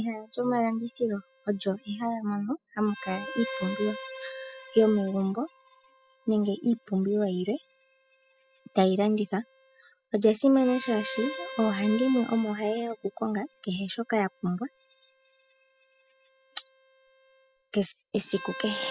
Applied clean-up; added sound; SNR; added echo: classical method spectral subtraction.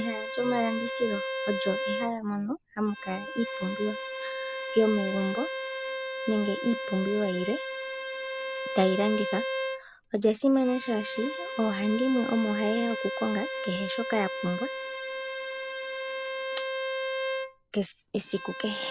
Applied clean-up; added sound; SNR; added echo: none; Bowed string instrument; 4 dB; none.